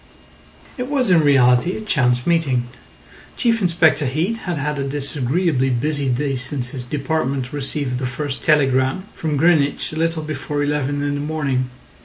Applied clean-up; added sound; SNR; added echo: none; none; none; none.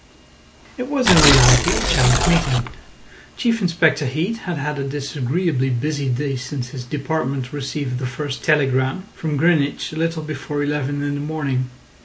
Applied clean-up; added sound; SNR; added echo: none; Tearing; -2 dB; none.